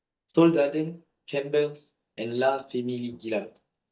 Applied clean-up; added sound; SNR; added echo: neural mask model DeepFilterNet 3.